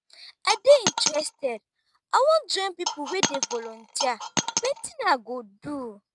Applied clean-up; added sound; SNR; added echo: neural mask model RNNoise.